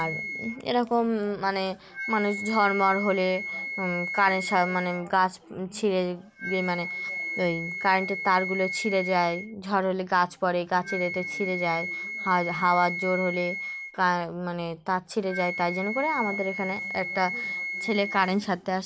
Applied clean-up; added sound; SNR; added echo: none; Wind instrument, woodwind instrument; 8 dB; none.